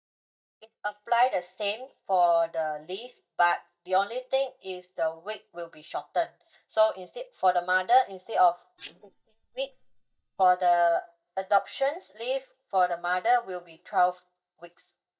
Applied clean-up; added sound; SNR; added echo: neural mask model DeepFilterNet 3.